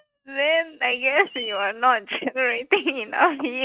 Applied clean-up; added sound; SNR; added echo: neural mask model RNNoise.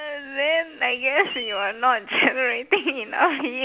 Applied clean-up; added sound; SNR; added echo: none; Screech; 18 dB; none.